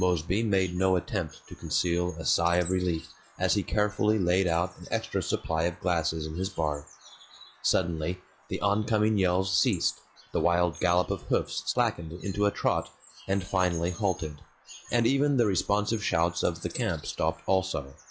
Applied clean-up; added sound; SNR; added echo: classical method log-MMSE.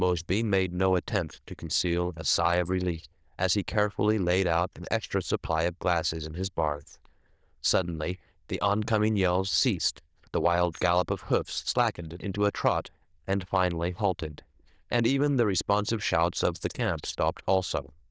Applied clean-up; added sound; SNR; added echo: neural diffusion model UNIVERSE++.